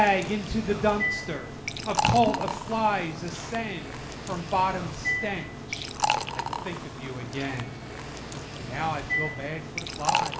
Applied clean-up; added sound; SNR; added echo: none; Liquid; 2 dB; reverberation time 1.9 s.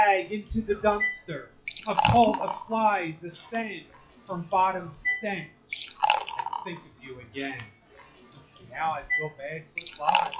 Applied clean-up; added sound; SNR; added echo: classical method WPE with log-MMSE.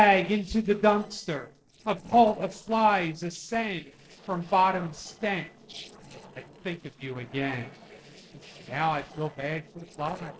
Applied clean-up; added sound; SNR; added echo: neural separator model SepFormer DNS4.